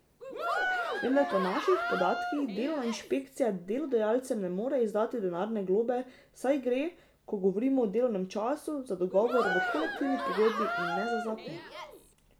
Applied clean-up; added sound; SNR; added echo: none; Cheering; 3 dB; none.